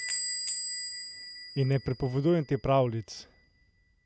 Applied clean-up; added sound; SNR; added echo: none; Door / Bell; 7 dB; none.